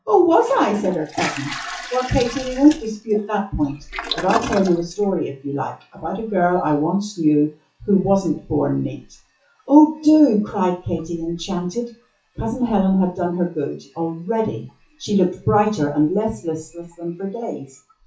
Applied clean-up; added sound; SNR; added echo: classical method WPE with log-MMSE.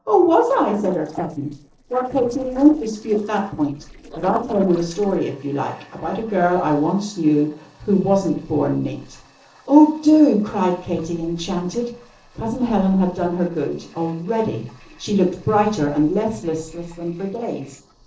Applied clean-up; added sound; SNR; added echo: neural separator model SepFormer DNS4.